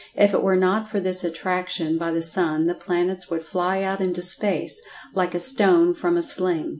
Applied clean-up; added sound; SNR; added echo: none; none; none; none.